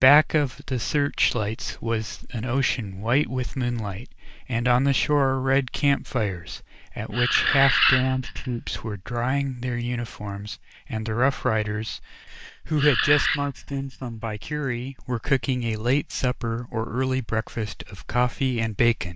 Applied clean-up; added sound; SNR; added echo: neural mask model DeepFilterNet 3.